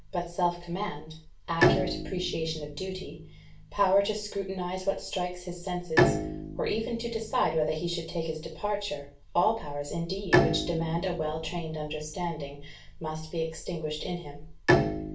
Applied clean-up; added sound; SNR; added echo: none; Bowed string instrument; 2 dB; reverberation time 0.3 s.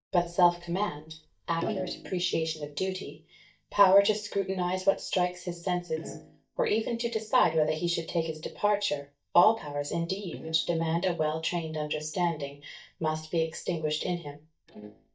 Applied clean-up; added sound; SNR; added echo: neural mask model DeepFilterNet 3.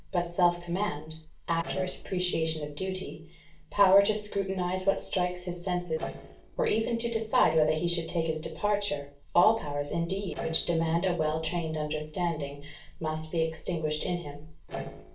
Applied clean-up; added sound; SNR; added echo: neural separator model SepFormer DNS4.